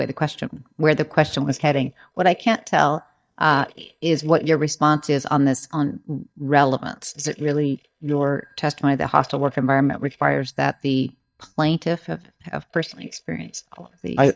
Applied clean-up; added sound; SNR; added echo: neural mask model DeepFilterNet 3.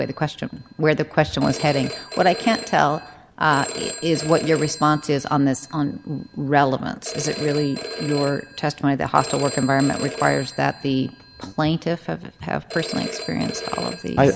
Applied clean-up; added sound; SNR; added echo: none; Telephone; 12 dB; none.